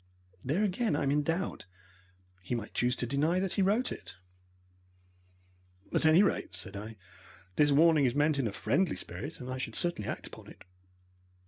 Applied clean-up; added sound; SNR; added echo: none; none; none; none.